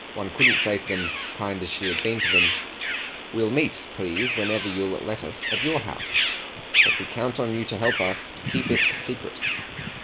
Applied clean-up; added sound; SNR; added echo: none; Bird vocalization, bird call, bird song; -2 dB; none.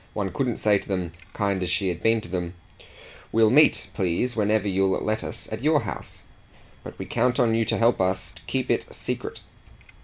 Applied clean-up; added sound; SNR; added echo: none; none; none; none.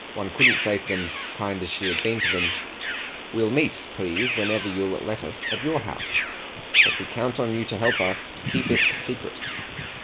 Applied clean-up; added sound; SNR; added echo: neural mask model Resemble Enhance denoiser.